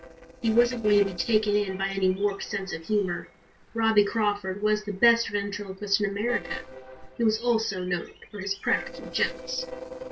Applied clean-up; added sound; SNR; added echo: neural separator model SepFormer DNS4.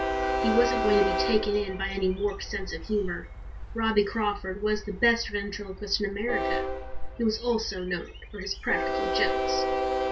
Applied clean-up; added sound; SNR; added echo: none; Train; 3 dB; reverberation time 0.2 s.